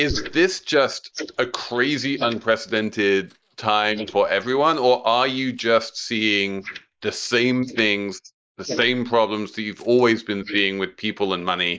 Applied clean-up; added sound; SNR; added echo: neural mask model Resemble Enhance denoiser.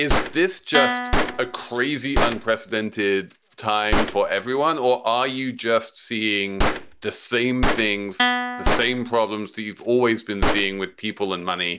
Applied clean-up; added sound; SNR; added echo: none; Gunshot, gunfire + Guitar; 2 dB; none.